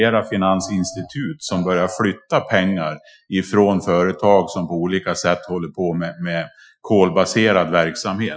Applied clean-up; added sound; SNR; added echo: classical method Wiener filter.